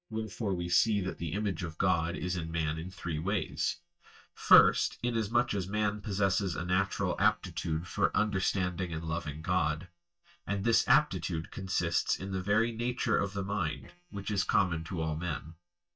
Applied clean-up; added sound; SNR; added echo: neural mask model DeepFilterNet 3.